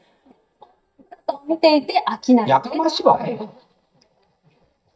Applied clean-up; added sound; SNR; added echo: neural mask model DeepFilterNet 3.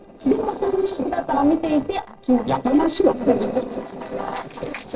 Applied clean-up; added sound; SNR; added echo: neural separator model SepFormer DNS4.